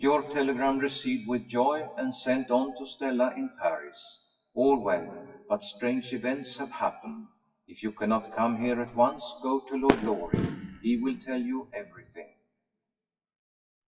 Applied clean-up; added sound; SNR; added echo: classical method WPE with log-MMSE.